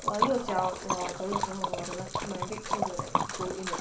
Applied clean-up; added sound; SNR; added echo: none; Liquid; -2 dB; none.